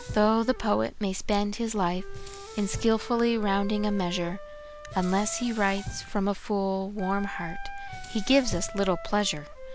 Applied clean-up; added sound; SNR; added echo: none; Sink (filling or washing) + Wind instrument, woodwind instrument; 14 dB; none.